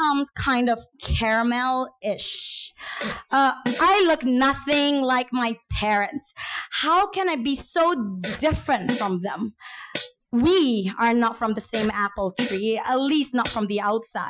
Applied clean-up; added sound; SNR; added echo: classical method Wiener filter.